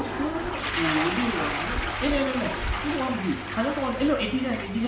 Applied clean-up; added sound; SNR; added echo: none; Toilet flush; 4 dB; none.